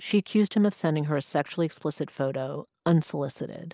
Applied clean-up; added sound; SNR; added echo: none; none; none; none.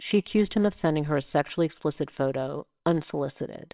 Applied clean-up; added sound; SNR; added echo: neural separator model SepFormer WHAMR!.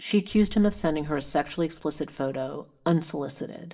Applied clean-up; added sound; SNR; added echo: none; Boom; 16 dB; reverberation time 0.5 s.